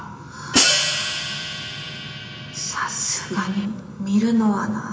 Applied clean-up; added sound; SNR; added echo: none; Hi-hat; -1 dB; reverberation time 0.8 s.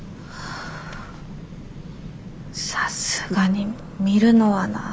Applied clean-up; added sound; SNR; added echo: none; none; none; none.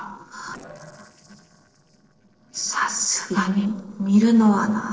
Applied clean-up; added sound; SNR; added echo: neural separator model SepFormer DNS4.